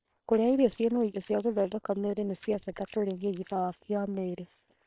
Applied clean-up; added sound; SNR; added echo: neural separator model SepFormer WHAM!.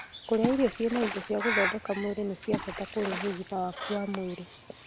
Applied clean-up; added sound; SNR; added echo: none; Water / Splash, splatter + Bird; 5 dB; none.